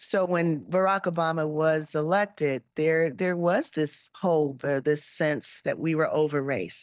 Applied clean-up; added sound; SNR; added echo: neural mask model DeepFilterNet 3.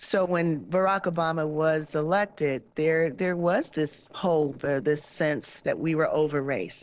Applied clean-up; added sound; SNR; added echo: neural separator model SepFormer DNS4.